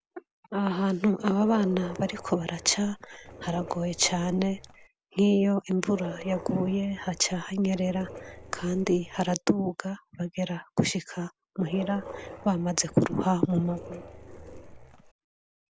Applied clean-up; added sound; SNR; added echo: none; Dog; 15 dB; none.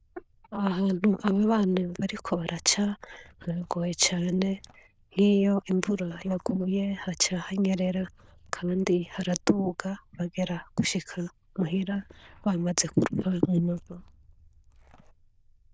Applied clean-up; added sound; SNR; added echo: neural diffusion model UNIVERSE++.